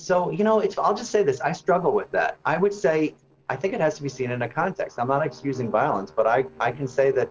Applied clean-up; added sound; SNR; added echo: neural separator model SepFormer DNS4.